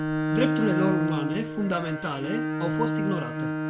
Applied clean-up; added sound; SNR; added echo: none; Bowed string instrument; -2 dB; none.